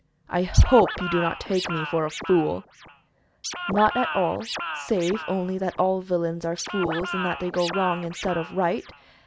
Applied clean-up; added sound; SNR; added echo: none; Scratching (performance technique); 9 dB; none.